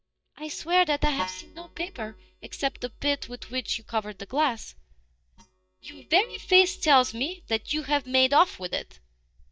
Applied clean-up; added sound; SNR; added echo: neural mask model DeepFilterNet 3.